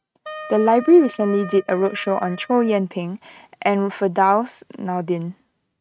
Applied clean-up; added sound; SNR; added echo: neural mask model RNNoise.